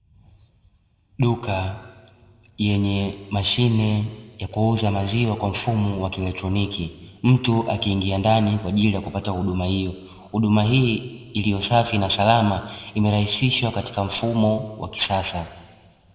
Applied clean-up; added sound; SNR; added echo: none; none; none; reverberation time 1.4 s.